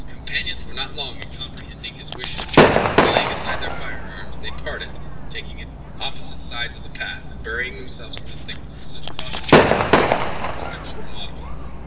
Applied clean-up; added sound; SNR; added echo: none; Gunshot, gunfire / Fireworks; -4 dB; reverberation time 1.8 s.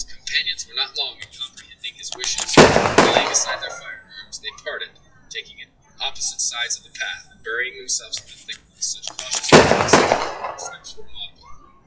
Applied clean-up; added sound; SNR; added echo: classical method WPE with log-MMSE.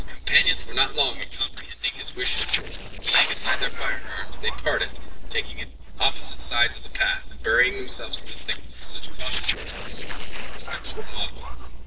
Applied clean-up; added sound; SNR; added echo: neural separator model SepFormer DNS4.